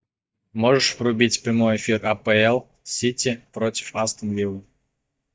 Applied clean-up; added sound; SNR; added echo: neural mask model DeepFilterNet 3.